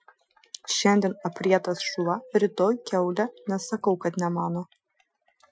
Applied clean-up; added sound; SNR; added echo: classical method Wiener filter.